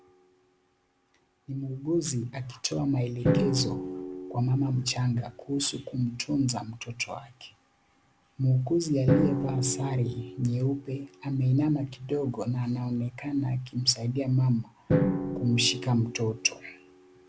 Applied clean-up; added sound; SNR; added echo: none; Drum; 6 dB; none.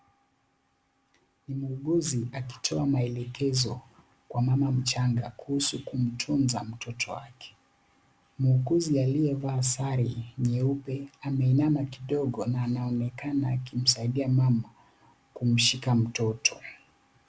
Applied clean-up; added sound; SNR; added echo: none; none; none; none.